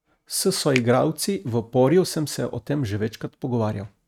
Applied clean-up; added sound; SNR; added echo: neural mask model RNNoise.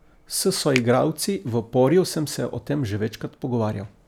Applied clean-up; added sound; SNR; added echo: none; Finger snapping; 15 dB; none.